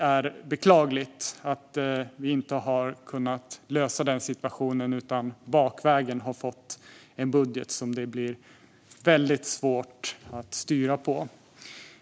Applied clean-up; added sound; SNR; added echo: none; none; none; none.